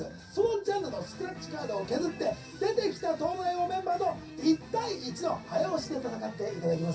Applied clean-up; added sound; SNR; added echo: none; none; none; reverberation time 0.3 s.